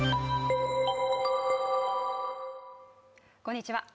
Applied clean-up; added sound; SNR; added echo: none; none; none; none.